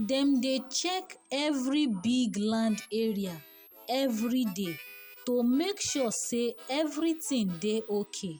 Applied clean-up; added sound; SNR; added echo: none; Harmonica + Camera; 20 dB; none.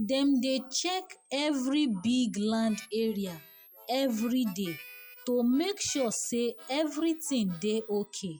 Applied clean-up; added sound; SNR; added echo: classical method log-MMSE.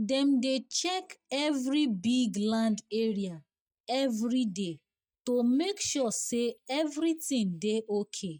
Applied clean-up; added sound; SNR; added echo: neural mask model DeepFilterNet 3.